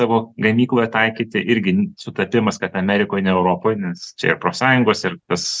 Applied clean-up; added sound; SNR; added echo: none; none; none; none.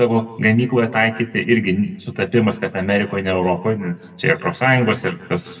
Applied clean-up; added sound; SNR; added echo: none; none; none; reverberation time 1.1 s.